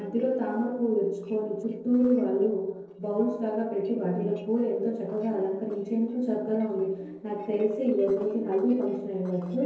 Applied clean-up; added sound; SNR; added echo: neural separator model SepFormer DNS4.